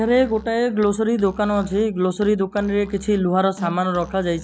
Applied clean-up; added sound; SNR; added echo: none; Musical instrument; 17 dB; none.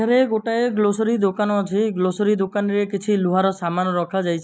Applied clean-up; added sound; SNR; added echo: none; none; none; none.